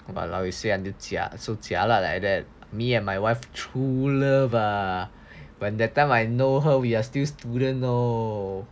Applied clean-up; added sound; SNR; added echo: none; none; none; none.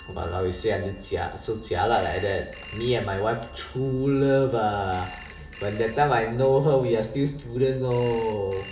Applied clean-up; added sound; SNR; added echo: none; Telephone; 13 dB; reverberation time 0.7 s.